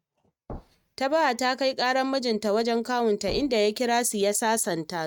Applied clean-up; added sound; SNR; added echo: neural mask model RNNoise.